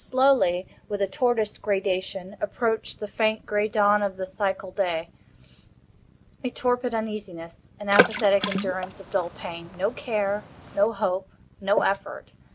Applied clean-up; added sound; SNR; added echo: none; Water / Splash, splatter; 3 dB; none.